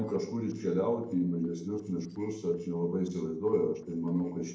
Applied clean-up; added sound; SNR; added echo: neural separator model SepFormer DNS4.